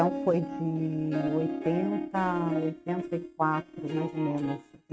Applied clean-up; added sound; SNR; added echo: neural mask model RNNoise.